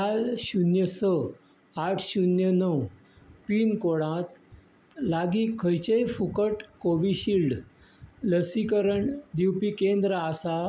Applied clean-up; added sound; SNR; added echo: none; none; none; none.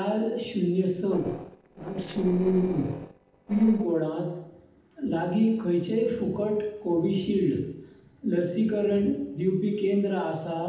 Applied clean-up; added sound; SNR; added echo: neural separator model SepFormer DNS4.